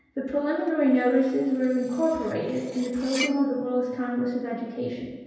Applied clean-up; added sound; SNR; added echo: none; Cutlery, silverware; 15 dB; reverberation time 1.2 s.